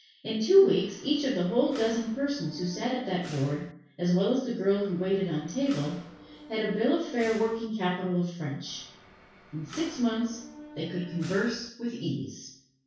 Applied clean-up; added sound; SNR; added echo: none; Mechanisms; 18 dB; reverberation time 0.6 s.